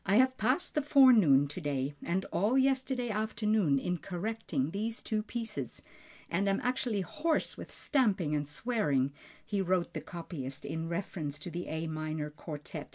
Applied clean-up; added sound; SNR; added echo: none; none; none; none.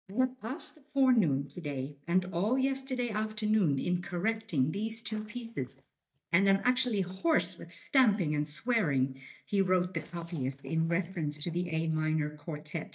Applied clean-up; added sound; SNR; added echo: neural mask model DeepFilterNet 3.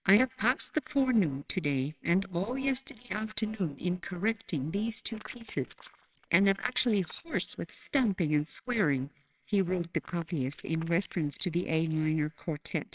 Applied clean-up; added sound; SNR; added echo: neural separator model SepFormer WHAMR!.